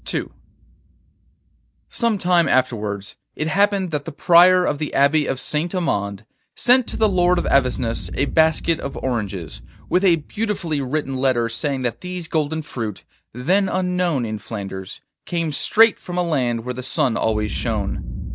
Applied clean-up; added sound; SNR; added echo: none; Boom; 12 dB; none.